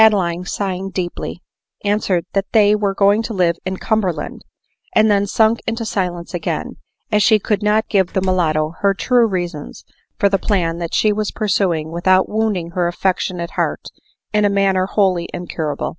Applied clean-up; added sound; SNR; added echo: none; Slam; 11 dB; none.